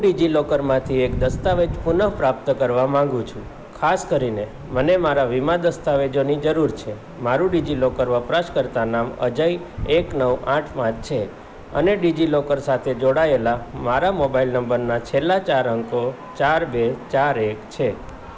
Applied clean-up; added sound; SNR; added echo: none; none; none; none.